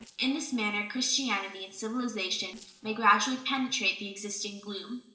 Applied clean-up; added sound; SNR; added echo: neural separator model SepFormer DNS4.